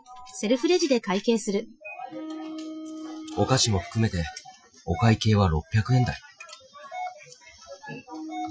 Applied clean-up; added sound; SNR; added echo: classical method Wiener filter.